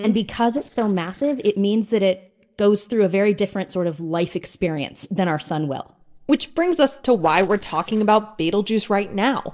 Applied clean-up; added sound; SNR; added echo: neural separator model SepFormer DNS4.